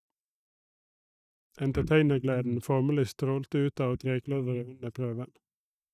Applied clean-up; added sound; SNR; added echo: neural mask model DeepFilterNet 3.